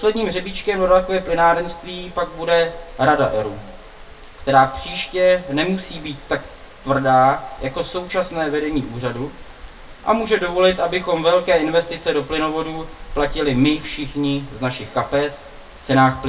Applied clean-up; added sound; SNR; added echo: none; Rain; 17 dB; reverberation time 0.2 s.